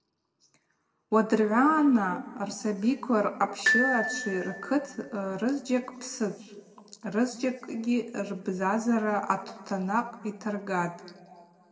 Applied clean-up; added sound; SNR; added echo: none; Glockenspiel; 3 dB; reverberation time 1.4 s.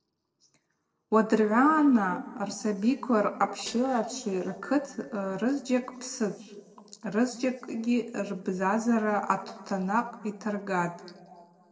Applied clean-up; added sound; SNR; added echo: neural separator model SepFormer DNS4.